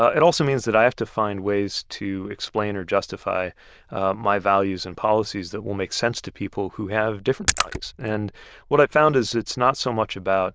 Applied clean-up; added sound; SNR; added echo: neural diffusion model UNIVERSE++.